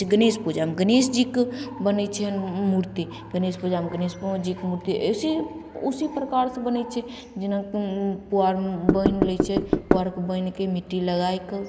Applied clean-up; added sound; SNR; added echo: none; Knock / Wood; -2 dB; none.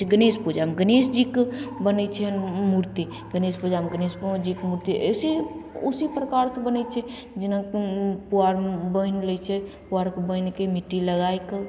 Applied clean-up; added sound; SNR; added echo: none; none; none; none.